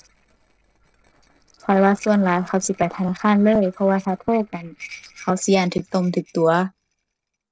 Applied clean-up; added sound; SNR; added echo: neural separator model SepFormer DNS4.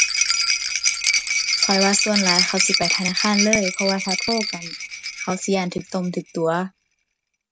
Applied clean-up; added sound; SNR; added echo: none; Rattle; -1 dB; none.